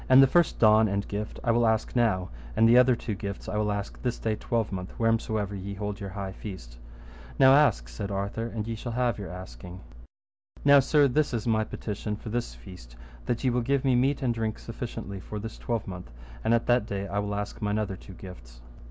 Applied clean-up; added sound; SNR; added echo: none; none; none; none.